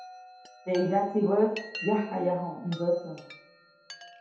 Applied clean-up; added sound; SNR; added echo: none; Chime; 16 dB; reverberation time 0.8 s.